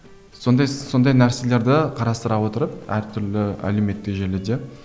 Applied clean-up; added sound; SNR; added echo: none; none; none; none.